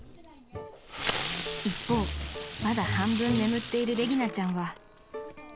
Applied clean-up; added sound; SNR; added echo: none; Fireworks; 4 dB; none.